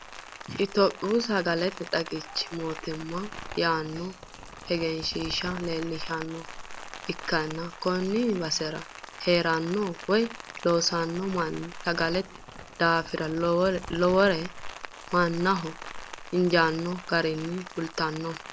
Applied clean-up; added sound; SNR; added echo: none; Rain; 13 dB; none.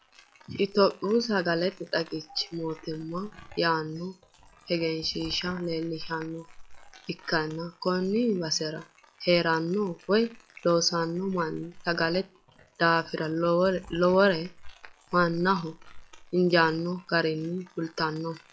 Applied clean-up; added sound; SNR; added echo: classical method log-MMSE.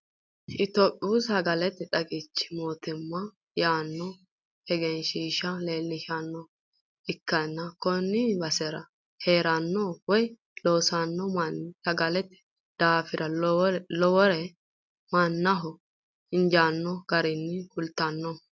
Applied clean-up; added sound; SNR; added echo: none; none; none; none.